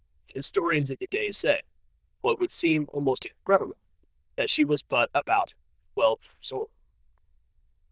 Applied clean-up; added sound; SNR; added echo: neural diffusion model UNIVERSE++.